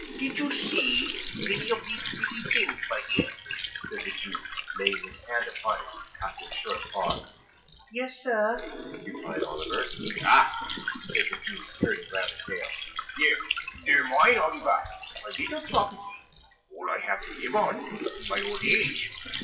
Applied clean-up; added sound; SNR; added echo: classical method WPE with log-MMSE.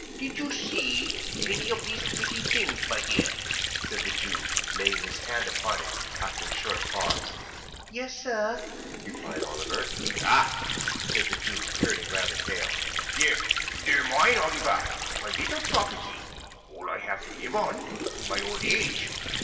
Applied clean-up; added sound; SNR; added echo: none; Sink (filling or washing) / Water; 0 dB; reverberation time 2.3 s.